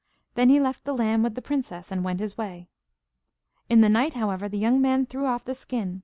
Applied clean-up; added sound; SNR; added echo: none; none; none; none.